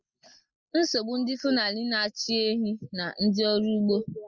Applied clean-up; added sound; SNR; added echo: neural mask model Resemble Enhance denoiser.